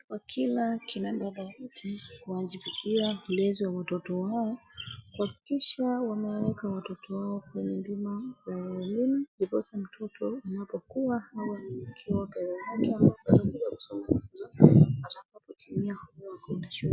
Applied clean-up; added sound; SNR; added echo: none; none; none; none.